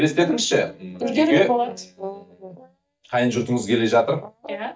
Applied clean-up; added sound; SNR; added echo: neural mask model DeepFilterNet 3.